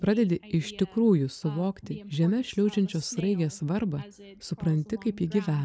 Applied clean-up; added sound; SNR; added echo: none; none; none; none.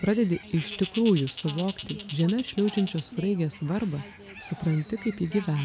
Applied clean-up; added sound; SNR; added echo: none; Bird; 16 dB; none.